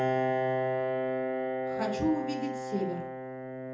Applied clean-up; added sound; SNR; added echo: none; Piano; -5 dB; reverberation time 0.5 s.